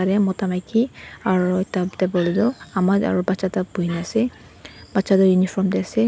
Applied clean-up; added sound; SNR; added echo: none; none; none; none.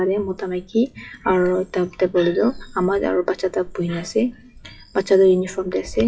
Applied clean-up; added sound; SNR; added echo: classical method WPE with log-MMSE.